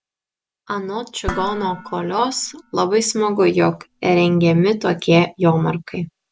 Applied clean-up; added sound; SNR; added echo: none; Dishes, pots, and pans; 16 dB; none.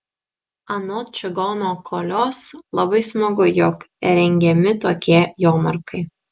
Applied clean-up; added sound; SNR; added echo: none; none; none; none.